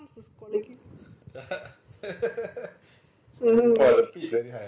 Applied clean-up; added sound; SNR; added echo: none; none; none; none.